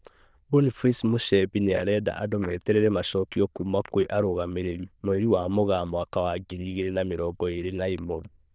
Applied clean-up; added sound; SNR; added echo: neural diffusion model UNIVERSE++.